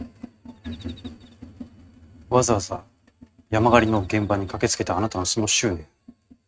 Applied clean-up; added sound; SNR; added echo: neural mask model RNNoise.